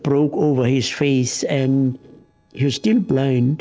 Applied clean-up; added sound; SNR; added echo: neural separator model SepFormer DNS4.